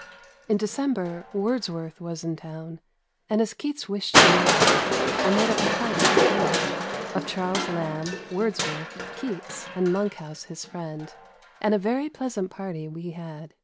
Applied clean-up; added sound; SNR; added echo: none; Crushing; -2 dB; none.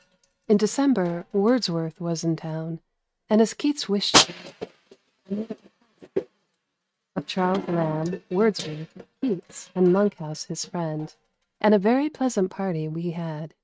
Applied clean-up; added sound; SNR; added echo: neural mask model RNNoise.